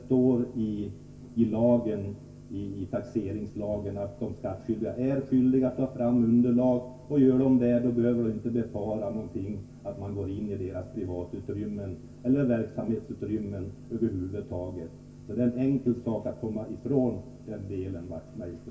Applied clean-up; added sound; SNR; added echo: none; none; none; reverberation time 0.1 s.